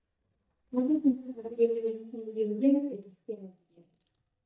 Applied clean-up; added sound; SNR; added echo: neural mask model DeepFilterNet 3.